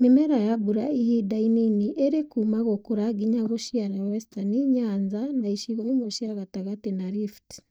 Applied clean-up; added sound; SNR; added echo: neural mask model DeepFilterNet 3.